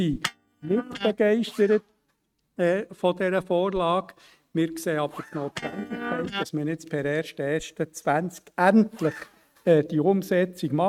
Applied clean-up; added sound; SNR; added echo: neural mask model RNNoise.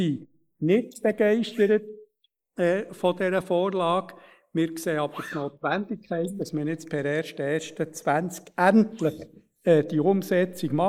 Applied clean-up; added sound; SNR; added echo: neural mask model Resemble Enhance denoiser.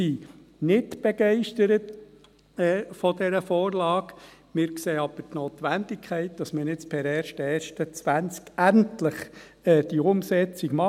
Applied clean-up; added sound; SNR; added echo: none; none; none; none.